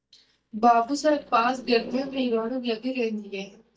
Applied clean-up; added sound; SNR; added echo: neural mask model DeepFilterNet 3.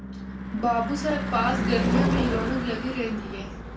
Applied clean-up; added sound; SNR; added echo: none; Car passing by / Engine / Truck; 0 dB; reverberation time 0.3 s.